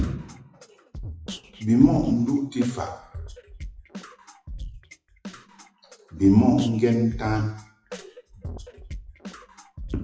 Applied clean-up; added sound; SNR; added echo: classical method WPE with log-MMSE.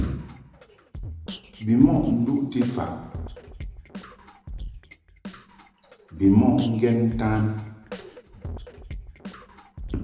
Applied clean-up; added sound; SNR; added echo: none; Drum kit; 13 dB; reverberation time 0.9 s.